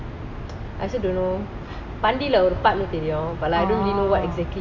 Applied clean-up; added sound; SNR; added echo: none; none; none; none.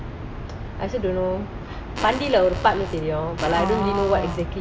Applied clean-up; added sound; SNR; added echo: none; Fart; 13 dB; none.